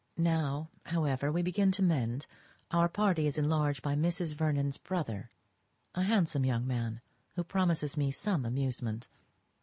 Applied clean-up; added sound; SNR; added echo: none; none; none; none.